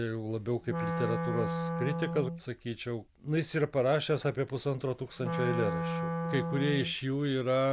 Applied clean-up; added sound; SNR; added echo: none; Wind instrument, woodwind instrument; 3 dB; none.